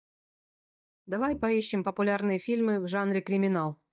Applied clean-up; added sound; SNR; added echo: neural mask model DeepFilterNet 3.